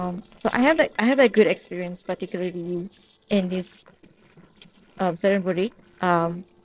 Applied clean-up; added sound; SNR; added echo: neural separator model SepFormer DNS4.